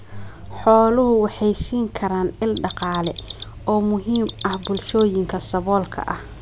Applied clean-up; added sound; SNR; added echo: none; Mechanisms; 15 dB; none.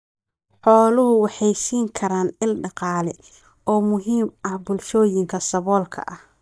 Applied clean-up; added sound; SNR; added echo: neural mask model DeepFilterNet 3.